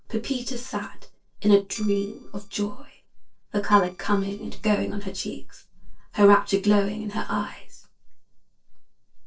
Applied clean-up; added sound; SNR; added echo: neural separator model SepFormer DNS4.